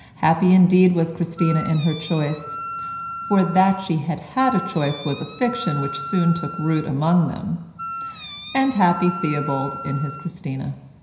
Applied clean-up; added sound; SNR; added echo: none; Wind instrument, woodwind instrument; 12 dB; reverberation time 0.9 s.